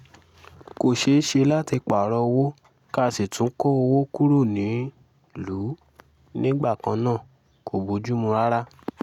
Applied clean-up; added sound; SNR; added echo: none; none; none; none.